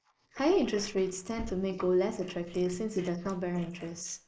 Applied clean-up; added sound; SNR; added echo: neural mask model Resemble Enhance denoiser.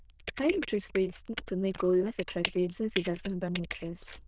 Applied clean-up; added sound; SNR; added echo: neural diffusion model UNIVERSE++.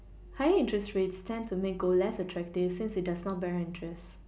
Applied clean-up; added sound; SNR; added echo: none; none; none; none.